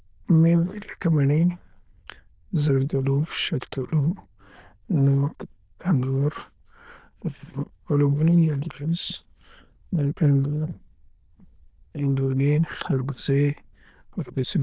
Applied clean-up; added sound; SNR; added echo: neural diffusion model UNIVERSE++.